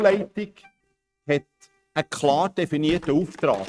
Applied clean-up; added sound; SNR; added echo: neural mask model RNNoise.